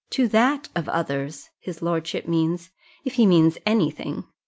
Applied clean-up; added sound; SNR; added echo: none; none; none; none.